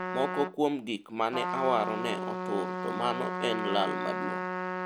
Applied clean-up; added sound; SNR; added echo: none; Trumpet; 2 dB; none.